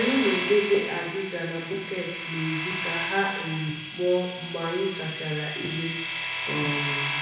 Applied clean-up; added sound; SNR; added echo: none; Domestic sounds, home sounds; 3 dB; reverberation time 1.0 s.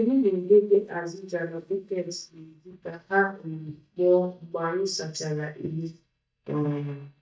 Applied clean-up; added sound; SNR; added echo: neural mask model DeepFilterNet 3.